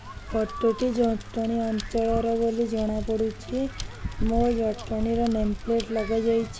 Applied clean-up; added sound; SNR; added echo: none; Tick-tock + Crackle; 19 dB; none.